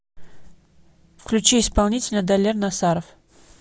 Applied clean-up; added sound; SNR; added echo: none; none; none; none.